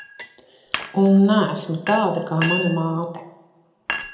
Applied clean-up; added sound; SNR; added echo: none; Chink, clink; 10 dB; reverberation time 0.8 s.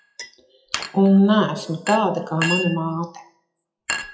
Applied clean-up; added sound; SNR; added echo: classical method WPE with log-MMSE.